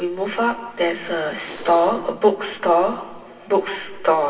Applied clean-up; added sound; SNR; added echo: none; Zipper (clothing); 18 dB; reverberation time 1.8 s.